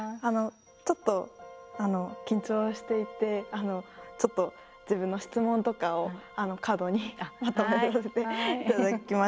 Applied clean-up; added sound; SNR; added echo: none; none; none; none.